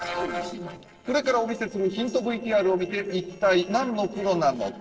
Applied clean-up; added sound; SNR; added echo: neural separator model SepFormer DNS4.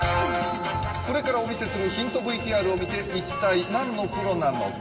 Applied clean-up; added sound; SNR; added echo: none; Bell; 15 dB; reverberation time 2.4 s.